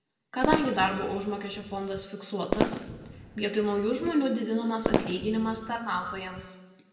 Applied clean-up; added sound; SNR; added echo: none; Fireworks; 3 dB; reverberation time 1.2 s.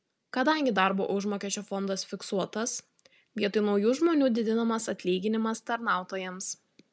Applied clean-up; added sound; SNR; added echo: none; none; none; none.